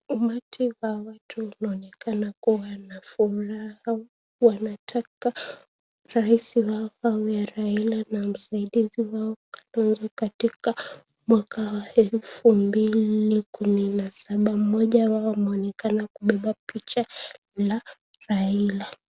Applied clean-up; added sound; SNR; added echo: none; none; none; none.